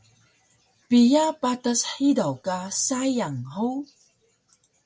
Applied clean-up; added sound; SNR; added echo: none; none; none; none.